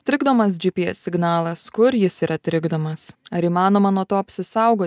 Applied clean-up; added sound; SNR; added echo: none; none; none; none.